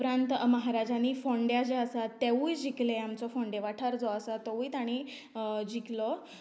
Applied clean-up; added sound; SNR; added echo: none; none; none; none.